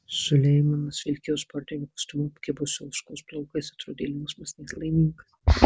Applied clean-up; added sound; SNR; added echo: none; none; none; none.